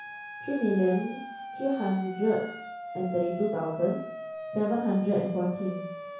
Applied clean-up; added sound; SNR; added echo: none; Siren; 10 dB; reverberation time 0.6 s.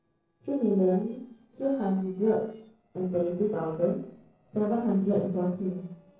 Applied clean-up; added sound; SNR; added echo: neural separator model SepFormer DNS4.